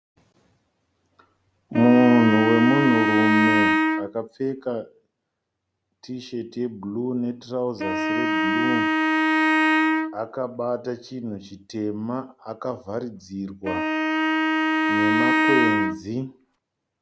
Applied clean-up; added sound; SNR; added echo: none; Wind instrument, woodwind instrument; -3 dB; none.